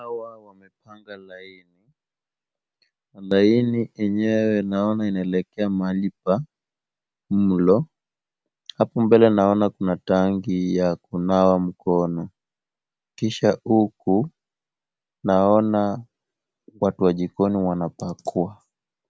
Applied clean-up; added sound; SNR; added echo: none; none; none; none.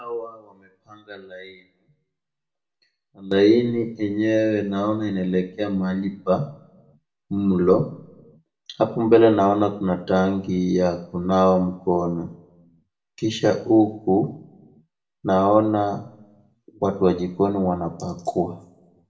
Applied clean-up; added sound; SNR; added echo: none; none; none; reverberation time 0.5 s.